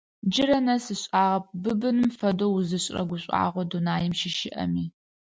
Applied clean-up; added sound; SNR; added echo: none; none; none; none.